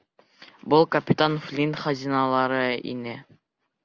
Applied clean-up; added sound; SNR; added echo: none; none; none; none.